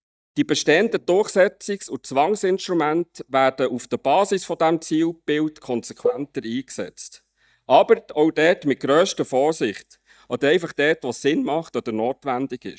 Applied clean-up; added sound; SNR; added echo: neural mask model DeepFilterNet 3.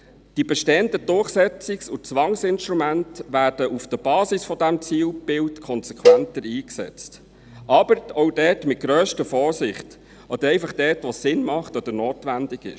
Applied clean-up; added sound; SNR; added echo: none; Cowbell; -1 dB; none.